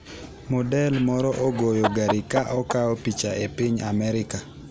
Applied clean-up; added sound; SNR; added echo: none; Chicken, rooster; 6 dB; none.